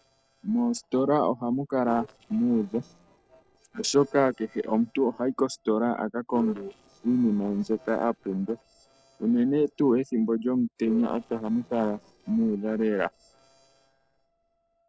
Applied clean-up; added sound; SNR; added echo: neural separator model SepFormer DNS4.